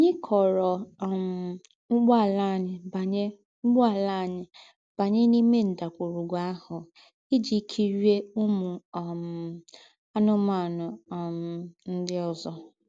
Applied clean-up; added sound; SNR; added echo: none; none; none; none.